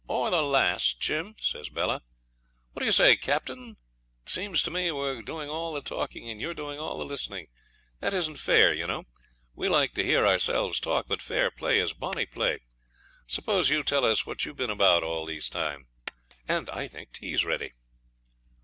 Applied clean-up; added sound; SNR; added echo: none; Glass; 17 dB; none.